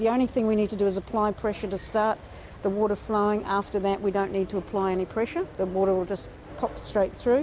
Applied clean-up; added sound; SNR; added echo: none; none; none; none.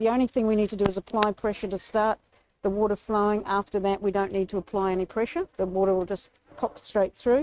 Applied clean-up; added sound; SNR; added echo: neural mask model RNNoise.